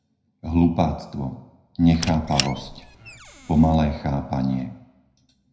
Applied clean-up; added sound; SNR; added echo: none; Squeak; 11 dB; reverberation time 0.8 s.